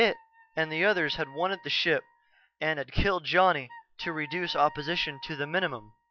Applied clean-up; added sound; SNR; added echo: classical method log-MMSE.